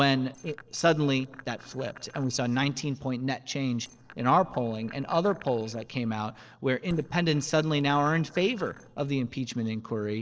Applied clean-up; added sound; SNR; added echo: neural separator model SepFormer DNS4.